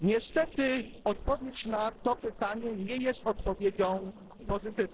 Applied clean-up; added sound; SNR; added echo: neural separator model SepFormer DNS4.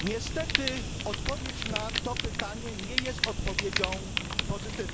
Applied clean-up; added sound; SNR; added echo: none; Fire; -3 dB; none.